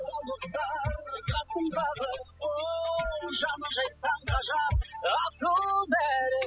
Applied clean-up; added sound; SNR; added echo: classical method spectral subtraction.